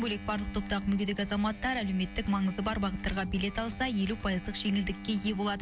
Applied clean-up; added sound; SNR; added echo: none; Engine; 13 dB; none.